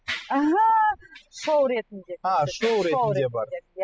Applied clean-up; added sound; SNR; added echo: classical method spectral subtraction.